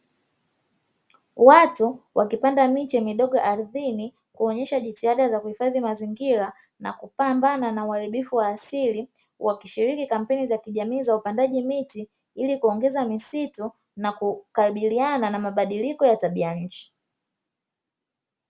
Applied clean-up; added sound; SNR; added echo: none; none; none; none.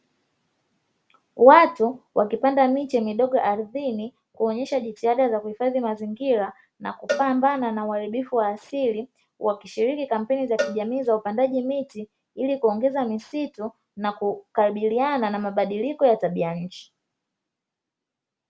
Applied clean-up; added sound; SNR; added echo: none; Cowbell; 12 dB; none.